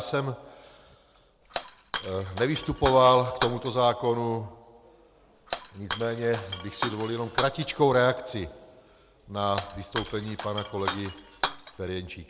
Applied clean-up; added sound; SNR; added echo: none; Shatter; 8 dB; none.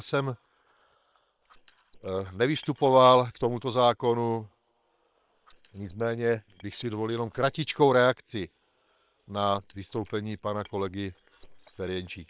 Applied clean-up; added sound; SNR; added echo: neural separator model SepFormer WHAM!.